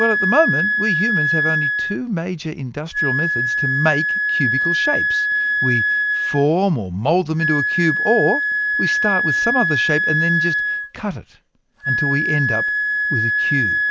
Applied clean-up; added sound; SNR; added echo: none; Wind instrument, woodwind instrument; -2 dB; none.